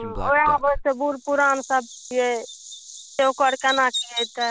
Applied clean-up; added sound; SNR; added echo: none; Bird vocalization, bird call, bird song; 11 dB; none.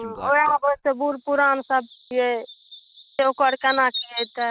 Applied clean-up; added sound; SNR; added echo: neural mask model RNNoise.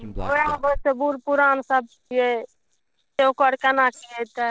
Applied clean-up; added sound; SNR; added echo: neural separator model SepFormer DNS4.